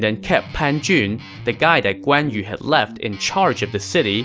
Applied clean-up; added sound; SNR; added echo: none; Guitar; 17 dB; none.